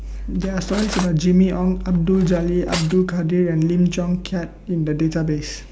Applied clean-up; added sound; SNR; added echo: none; Cutlery, silverware; 15 dB; none.